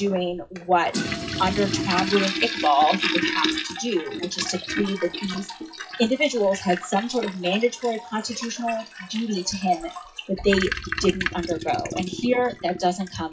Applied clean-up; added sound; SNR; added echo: classical method WPE with log-MMSE.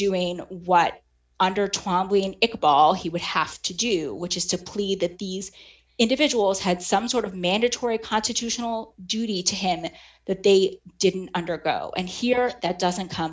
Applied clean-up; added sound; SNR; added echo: none; none; none; none.